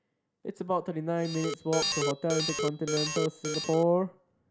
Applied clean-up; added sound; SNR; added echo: none; Alarm; 2 dB; none.